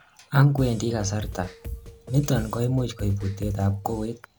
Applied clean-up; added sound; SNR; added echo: none; Drum kit; 12 dB; none.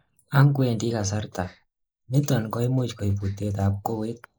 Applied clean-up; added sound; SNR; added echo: neural mask model Resemble Enhance denoiser.